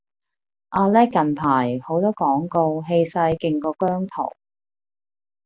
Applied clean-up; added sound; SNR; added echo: none; none; none; none.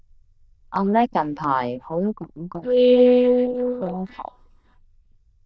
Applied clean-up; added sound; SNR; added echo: neural diffusion model UNIVERSE++.